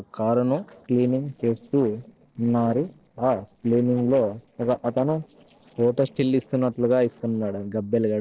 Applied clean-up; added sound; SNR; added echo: neural separator model SepFormer DNS4.